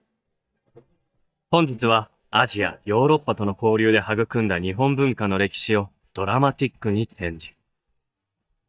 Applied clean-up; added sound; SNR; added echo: neural mask model DeepFilterNet 3.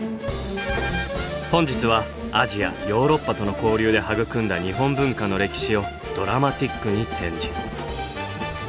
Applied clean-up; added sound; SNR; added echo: none; Musical instrument; 8 dB; none.